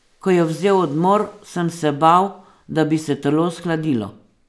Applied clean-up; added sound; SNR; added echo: none; none; none; none.